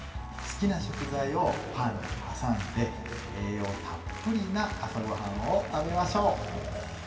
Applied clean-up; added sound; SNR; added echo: none; Applause; 15 dB; reverberation time 2.4 s.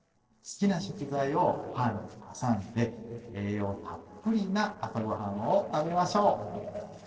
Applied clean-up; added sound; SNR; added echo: neural separator model SepFormer DNS4.